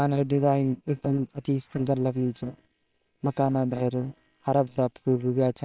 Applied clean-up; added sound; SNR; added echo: neural separator model SepFormer WHAM!.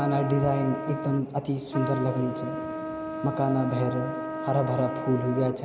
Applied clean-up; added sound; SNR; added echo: none; Trumpet; 7 dB; none.